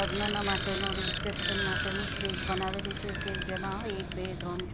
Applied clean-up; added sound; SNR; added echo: none; Bicycle; -3 dB; none.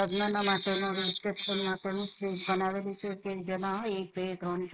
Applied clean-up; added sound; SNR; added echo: neural mask model Resemble Enhance denoiser.